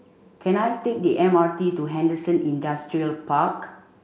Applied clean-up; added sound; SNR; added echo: none; none; none; none.